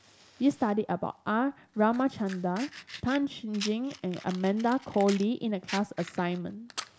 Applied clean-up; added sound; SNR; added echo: none; Fire; 16 dB; none.